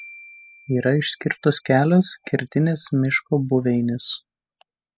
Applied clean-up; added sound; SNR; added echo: classical method spectral subtraction.